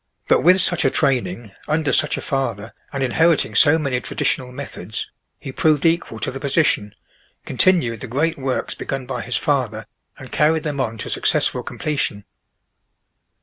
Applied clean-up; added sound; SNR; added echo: none; none; none; none.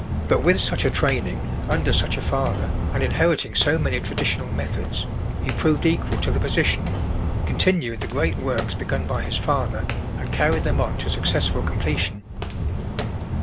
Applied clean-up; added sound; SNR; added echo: none; Walk, footsteps; -1 dB; none.